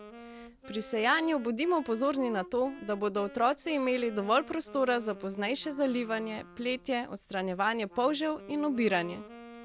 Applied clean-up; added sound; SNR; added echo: none; Wind instrument, woodwind instrument; 18 dB; none.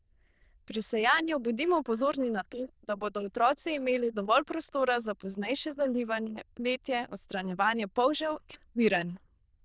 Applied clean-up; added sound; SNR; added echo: neural diffusion model UNIVERSE++.